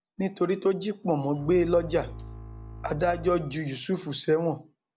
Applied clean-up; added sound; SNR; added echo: none; Bowed string instrument; 14 dB; none.